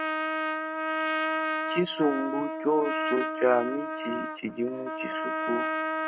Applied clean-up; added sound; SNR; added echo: neural mask model RNNoise.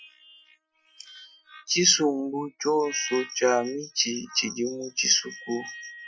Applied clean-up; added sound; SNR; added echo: classical method Wiener filter.